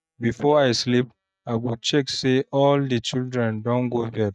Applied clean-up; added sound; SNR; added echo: neural mask model DeepFilterNet 3.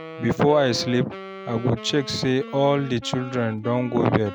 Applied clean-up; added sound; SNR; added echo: none; Wind instrument, woodwind instrument; 14 dB; none.